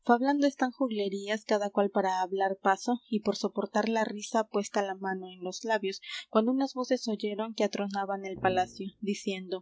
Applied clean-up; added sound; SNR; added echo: none; Brass instrument; 15 dB; none.